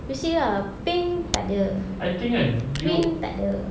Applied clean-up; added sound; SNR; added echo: none; Camera; 16 dB; none.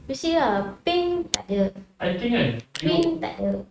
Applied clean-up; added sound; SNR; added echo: neural mask model RNNoise.